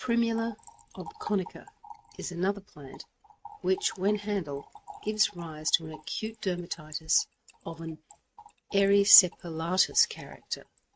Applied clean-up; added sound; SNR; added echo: neural mask model RNNoise.